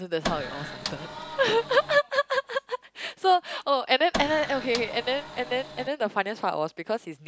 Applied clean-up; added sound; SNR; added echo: none; Printer; 9 dB; none.